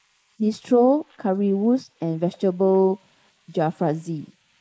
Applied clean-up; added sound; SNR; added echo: neural mask model Resemble Enhance denoiser.